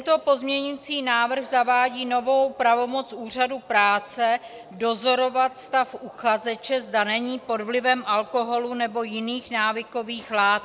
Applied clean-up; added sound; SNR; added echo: none; none; none; none.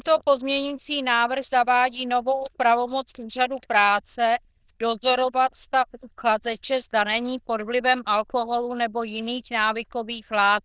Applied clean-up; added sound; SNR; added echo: neural diffusion model UNIVERSE++.